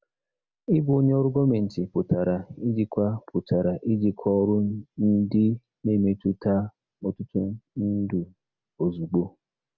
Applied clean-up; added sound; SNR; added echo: none; none; none; none.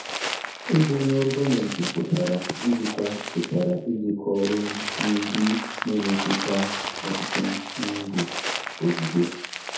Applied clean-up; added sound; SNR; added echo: none; Crumpling, crinkling; 6 dB; reverberation time 0.6 s.